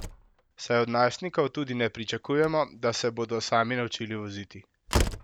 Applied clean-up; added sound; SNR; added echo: none; Slam; 8 dB; none.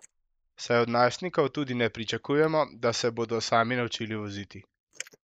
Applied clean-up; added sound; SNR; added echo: neural mask model Resemble Enhance denoiser.